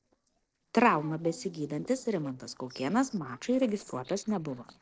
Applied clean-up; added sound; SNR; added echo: neural separator model SepFormer DNS4.